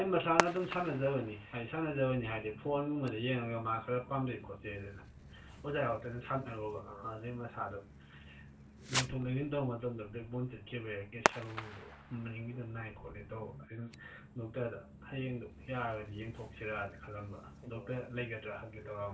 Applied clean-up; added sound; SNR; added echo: none; Fireworks; 6 dB; reverberation time 0.3 s.